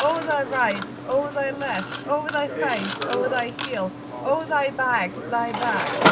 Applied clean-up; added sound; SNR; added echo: none; Mechanisms; 3 dB; none.